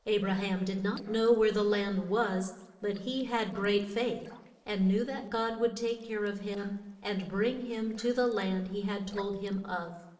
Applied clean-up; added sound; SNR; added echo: neural separator model SepFormer DNS4.